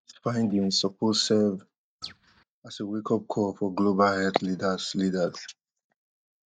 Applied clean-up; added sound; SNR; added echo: neural mask model DeepFilterNet 3.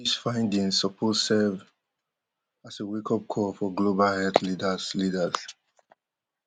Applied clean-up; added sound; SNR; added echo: none; none; none; none.